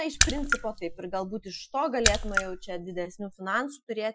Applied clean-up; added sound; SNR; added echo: classical method Wiener filter.